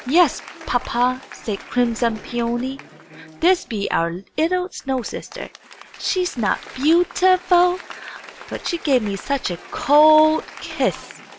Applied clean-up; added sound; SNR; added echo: none; Applause / Crowd; 18 dB; none.